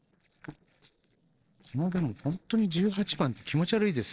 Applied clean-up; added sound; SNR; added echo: neural separator model SepFormer DNS4.